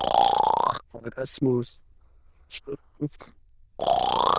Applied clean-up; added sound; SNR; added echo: neural diffusion model UNIVERSE++.